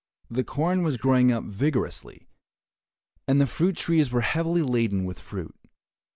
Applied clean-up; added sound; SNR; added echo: neural mask model Resemble Enhance denoiser.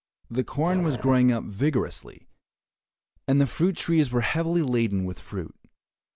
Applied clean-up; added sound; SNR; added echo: none; Growling; 13 dB; none.